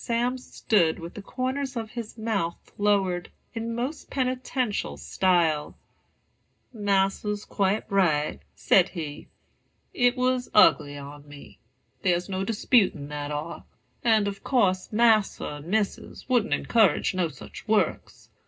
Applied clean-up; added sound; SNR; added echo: none; none; none; reverberation time 0.2 s.